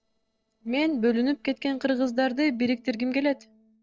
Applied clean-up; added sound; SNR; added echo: neural separator model SepFormer DNS4.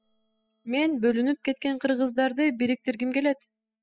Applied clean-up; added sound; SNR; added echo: classical method spectral subtraction.